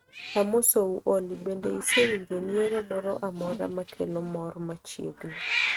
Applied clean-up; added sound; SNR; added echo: neural mask model RNNoise.